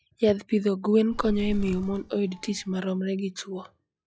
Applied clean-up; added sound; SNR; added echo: classical method log-MMSE.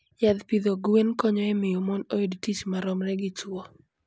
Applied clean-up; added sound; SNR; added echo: none; none; none; none.